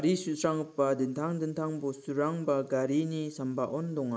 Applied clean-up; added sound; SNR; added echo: neural mask model Resemble Enhance denoiser.